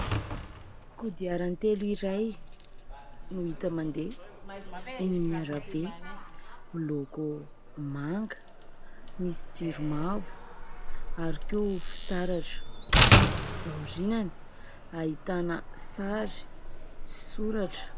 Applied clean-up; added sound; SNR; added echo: none; Slam; -3 dB; none.